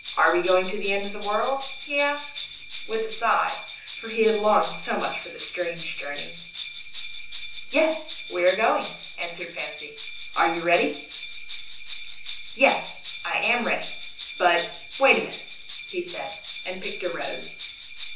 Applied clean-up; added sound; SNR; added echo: none; Bell; 0 dB; reverberation time 0.7 s.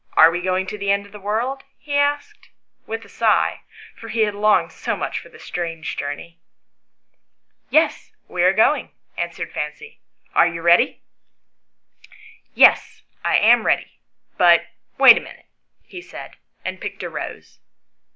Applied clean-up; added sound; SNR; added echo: none; none; none; none.